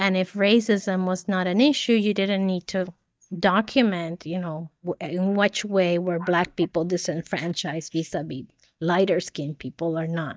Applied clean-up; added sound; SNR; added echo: neural mask model DeepFilterNet 3.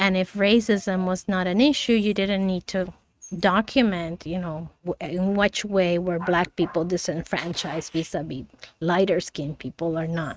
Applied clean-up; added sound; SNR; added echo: neural mask model RNNoise.